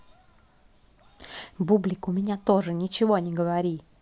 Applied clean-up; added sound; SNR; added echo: none; none; none; none.